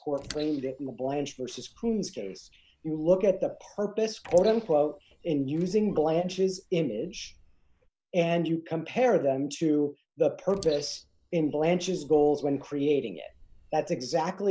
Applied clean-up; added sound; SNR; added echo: neural mask model Resemble Enhance denoiser.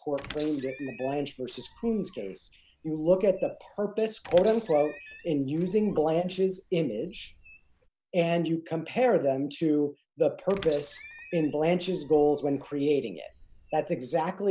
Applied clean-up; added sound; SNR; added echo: none; Squeak; 20 dB; none.